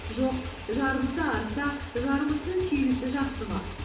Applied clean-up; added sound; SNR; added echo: none; Motorcycle / Engine; 8 dB; reverberation time 0.6 s.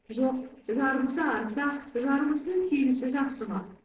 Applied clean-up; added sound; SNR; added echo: neural separator model SepFormer DNS4.